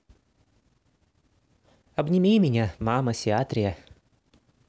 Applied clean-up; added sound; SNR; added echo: none; none; none; none.